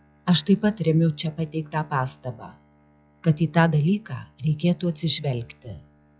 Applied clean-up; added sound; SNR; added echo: classical method log-MMSE.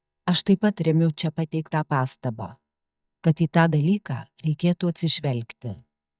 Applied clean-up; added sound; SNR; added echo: neural mask model DeepFilterNet 3.